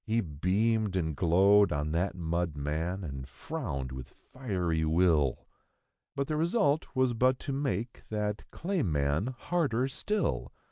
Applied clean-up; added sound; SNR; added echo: none; none; none; none.